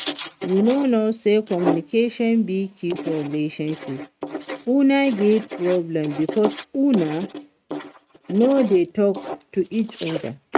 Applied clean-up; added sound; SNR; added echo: neural mask model RNNoise.